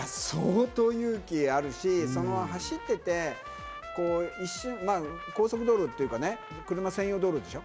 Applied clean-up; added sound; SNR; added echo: none; Trumpet; 15 dB; none.